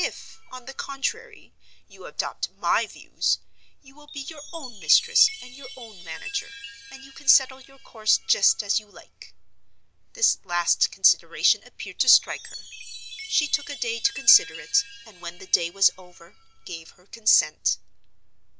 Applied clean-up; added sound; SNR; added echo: none; Chime; 17 dB; none.